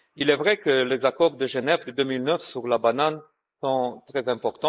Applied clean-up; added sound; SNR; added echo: neural mask model Resemble Enhance denoiser.